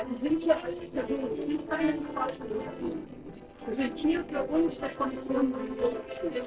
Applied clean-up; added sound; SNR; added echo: neural separator model SepFormer DNS4.